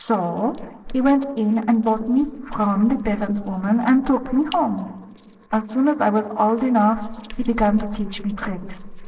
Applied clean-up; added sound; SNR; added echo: neural separator model SepFormer DNS4.